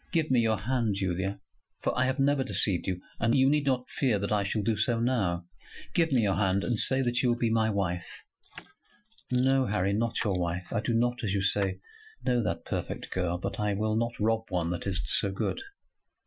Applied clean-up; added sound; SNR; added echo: classical method Wiener filter.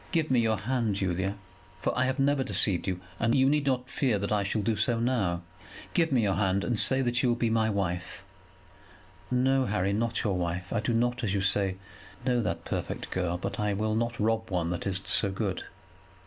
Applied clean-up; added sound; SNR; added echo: none; none; none; none.